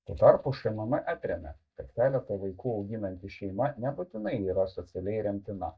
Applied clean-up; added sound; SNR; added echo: neural mask model DeepFilterNet 3.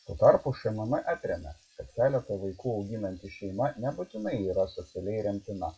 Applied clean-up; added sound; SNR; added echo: classical method WPE with log-MMSE.